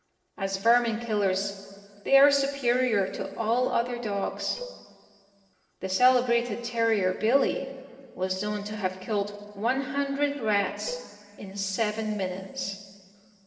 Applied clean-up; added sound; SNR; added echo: neural separator model SepFormer DNS4.